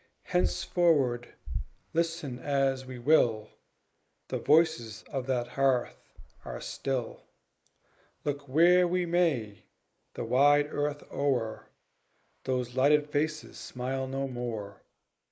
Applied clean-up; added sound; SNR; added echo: neural mask model Resemble Enhance denoiser.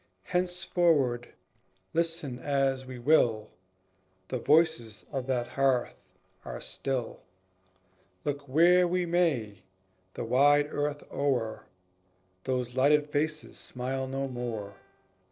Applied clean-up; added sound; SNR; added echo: neural separator model SepFormer DNS4.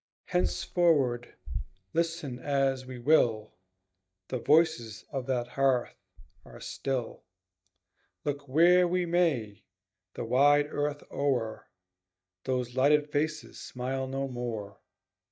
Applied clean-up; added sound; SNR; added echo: neural mask model DeepFilterNet 3.